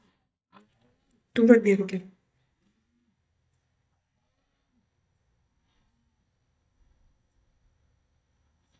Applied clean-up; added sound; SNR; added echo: neural mask model DeepFilterNet 3.